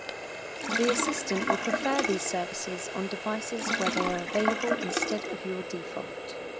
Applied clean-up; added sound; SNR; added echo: none; Water tap, faucet + Sink (filling or washing); 0 dB; none.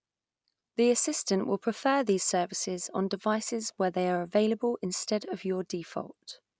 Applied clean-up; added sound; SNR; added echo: none; none; none; none.